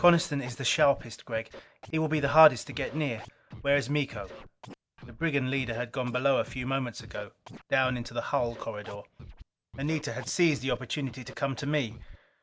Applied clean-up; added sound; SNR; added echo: none; Scratching (performance technique); 18 dB; none.